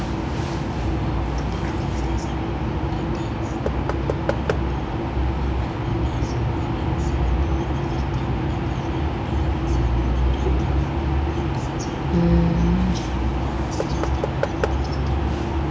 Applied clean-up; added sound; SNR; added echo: none; Knock / Wood; 10 dB; none.